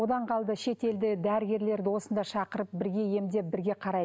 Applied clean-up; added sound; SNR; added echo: none; none; none; none.